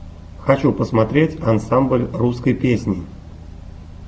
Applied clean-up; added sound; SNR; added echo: none; none; none; none.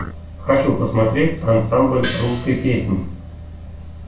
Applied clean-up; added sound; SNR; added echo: none; Gong; 12 dB; reverberation time 0.3 s.